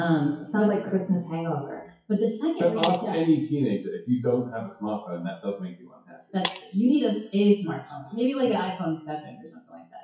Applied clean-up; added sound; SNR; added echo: classical method WPE with log-MMSE.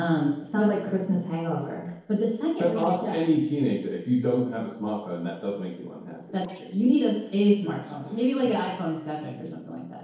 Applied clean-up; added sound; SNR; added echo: neural separator model SepFormer DNS4.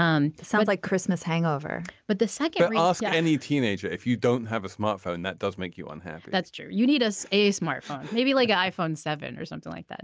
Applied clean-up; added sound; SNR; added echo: none; none; none; none.